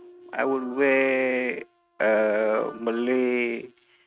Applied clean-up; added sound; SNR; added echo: neural mask model RNNoise.